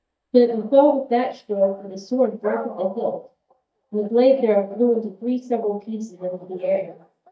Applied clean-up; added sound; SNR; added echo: neural mask model DeepFilterNet 3.